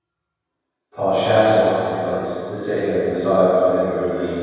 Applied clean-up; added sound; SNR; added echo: none; none; none; reverberation time 2.2 s.